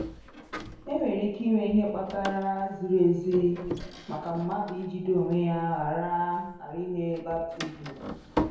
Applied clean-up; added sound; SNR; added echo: none; Door; 11 dB; reverberation time 1.0 s.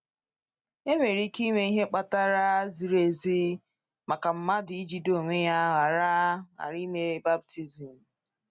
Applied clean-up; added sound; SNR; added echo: none; none; none; none.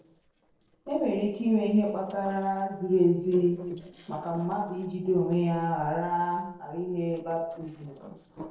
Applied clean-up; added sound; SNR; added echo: neural separator model SepFormer DNS4.